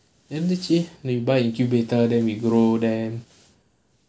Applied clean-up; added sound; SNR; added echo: none; none; none; none.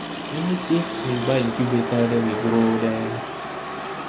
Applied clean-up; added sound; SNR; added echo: none; Motor vehicle (road); 5 dB; none.